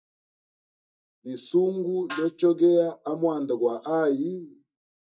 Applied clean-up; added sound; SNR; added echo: neural mask model DeepFilterNet 3.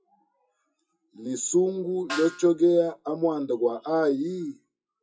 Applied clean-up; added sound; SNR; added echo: classical method WPE with log-MMSE.